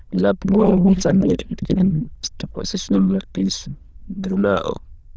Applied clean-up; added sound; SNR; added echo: neural diffusion model UNIVERSE++.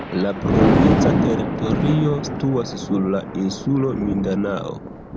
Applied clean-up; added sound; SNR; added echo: none; Thunder; -1 dB; none.